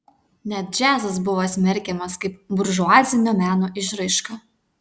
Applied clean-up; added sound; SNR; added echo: none; none; none; none.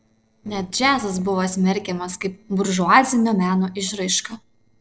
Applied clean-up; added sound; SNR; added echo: neural separator model SepFormer DNS4.